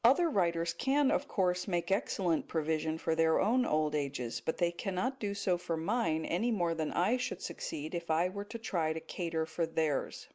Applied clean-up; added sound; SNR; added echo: none; none; none; none.